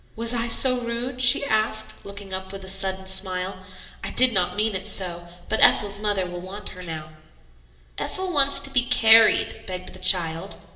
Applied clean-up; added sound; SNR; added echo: none; Tambourine; 10 dB; reverberation time 1.5 s.